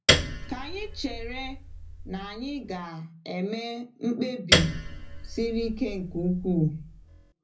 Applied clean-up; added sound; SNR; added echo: none; Piano; -2 dB; reverberation time 0.4 s.